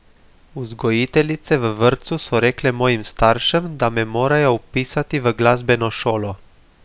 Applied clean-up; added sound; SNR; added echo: none; none; none; none.